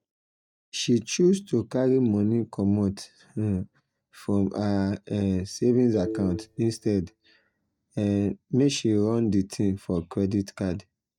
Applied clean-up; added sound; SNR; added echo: neural mask model DeepFilterNet 3.